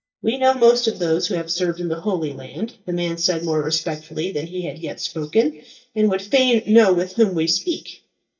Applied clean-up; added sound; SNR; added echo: neural mask model DeepFilterNet 3.